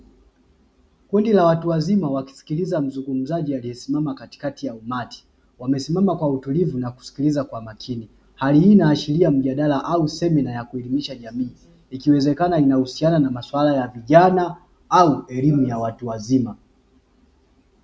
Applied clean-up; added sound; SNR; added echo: none; none; none; none.